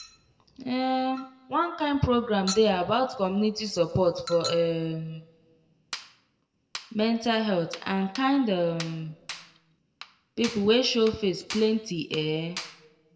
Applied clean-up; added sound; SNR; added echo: none; Chink, clink; 16 dB; reverberation time 1.0 s.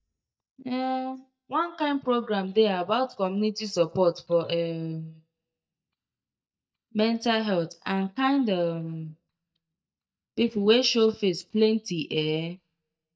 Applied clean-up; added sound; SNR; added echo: neural mask model DeepFilterNet 3.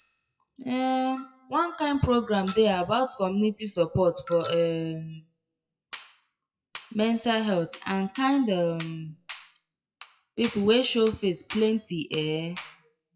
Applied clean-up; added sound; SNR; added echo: classical method WPE with log-MMSE.